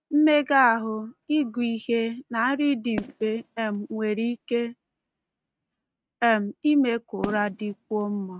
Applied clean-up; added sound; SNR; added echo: neural mask model RNNoise.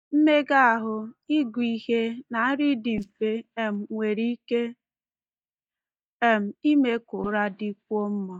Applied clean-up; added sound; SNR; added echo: neural mask model DeepFilterNet 3.